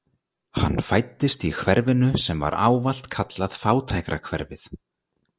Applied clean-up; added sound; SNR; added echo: none; none; none; none.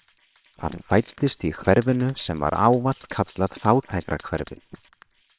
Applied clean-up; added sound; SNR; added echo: neural separator model SepFormer WHAMR!.